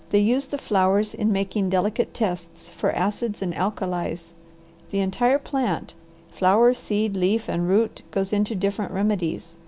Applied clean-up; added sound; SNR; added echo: none; none; none; none.